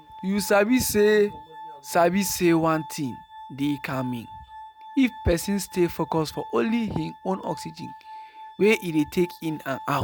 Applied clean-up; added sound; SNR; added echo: none; Glass; 18 dB; none.